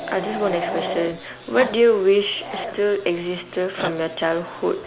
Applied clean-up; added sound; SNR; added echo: none; Growling; 10 dB; none.